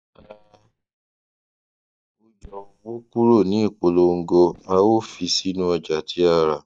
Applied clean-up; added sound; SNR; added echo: neural mask model DeepFilterNet 3.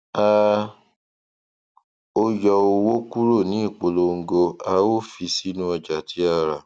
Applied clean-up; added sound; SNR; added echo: none; none; none; none.